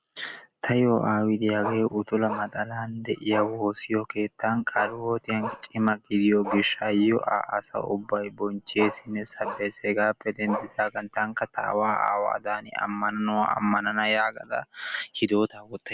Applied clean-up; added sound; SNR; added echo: none; Bark; 12 dB; none.